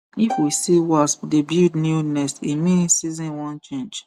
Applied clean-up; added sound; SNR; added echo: none; Bowed string instrument; 12 dB; none.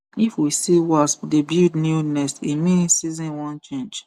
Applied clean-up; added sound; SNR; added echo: none; none; none; none.